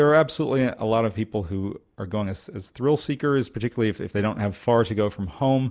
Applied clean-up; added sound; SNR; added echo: neural mask model Resemble Enhance denoiser.